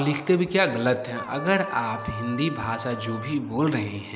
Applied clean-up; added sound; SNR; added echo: none; Trumpet; 13 dB; none.